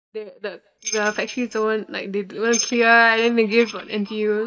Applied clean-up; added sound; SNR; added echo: neural mask model DeepFilterNet 3.